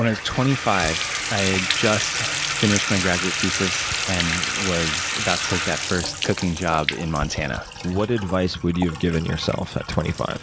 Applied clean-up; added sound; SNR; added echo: none; Bathtub (filling or washing) / Water tap, faucet; 3 dB; none.